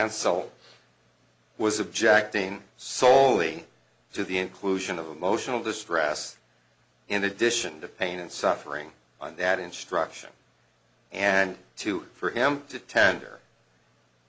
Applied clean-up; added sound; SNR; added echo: none; none; none; none.